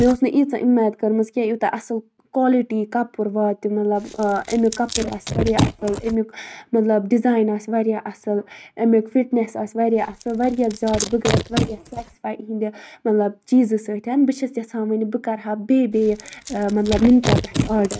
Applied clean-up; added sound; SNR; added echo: neural mask model RNNoise.